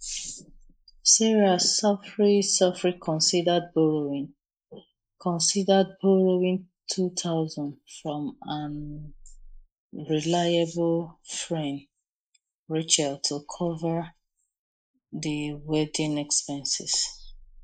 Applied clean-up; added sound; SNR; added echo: neural mask model Resemble Enhance denoiser.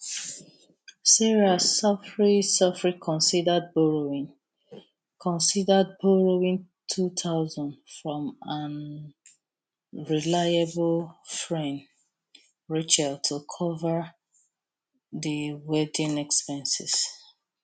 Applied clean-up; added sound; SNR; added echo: none; none; none; none.